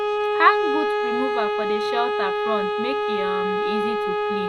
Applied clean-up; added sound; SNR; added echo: none; Bowed string instrument; -4 dB; none.